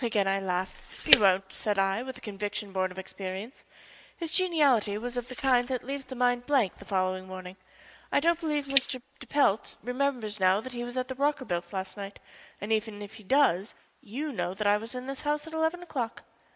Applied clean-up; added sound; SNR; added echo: neural mask model Resemble Enhance denoiser.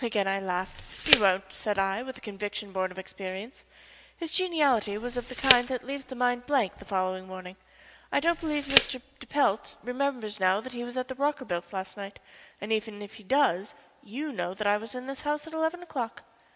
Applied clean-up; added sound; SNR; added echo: none; Tick; 3 dB; none.